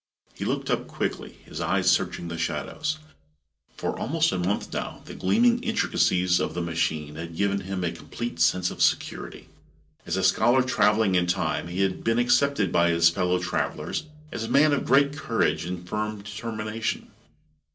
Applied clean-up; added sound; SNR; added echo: none; none; none; reverberation time 0.2 s.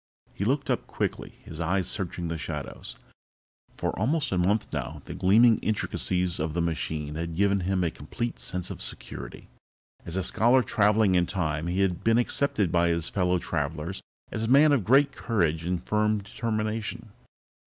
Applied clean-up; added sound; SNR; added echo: none; none; none; none.